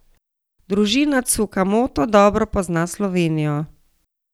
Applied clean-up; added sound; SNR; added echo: none; none; none; none.